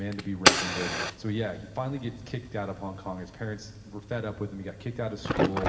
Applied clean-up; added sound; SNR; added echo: none; Fire; -3 dB; reverberation time 1.7 s.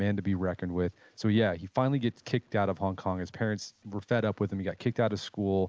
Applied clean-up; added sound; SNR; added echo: none; none; none; none.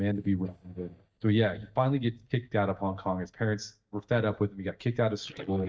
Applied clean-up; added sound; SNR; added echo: neural mask model DeepFilterNet 3.